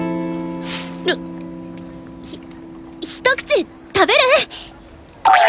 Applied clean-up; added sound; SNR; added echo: none; Electric guitar / Strum; 12 dB; none.